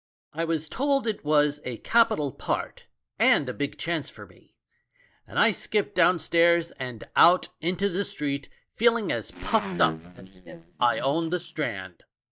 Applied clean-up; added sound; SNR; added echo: neural mask model DeepFilterNet 3.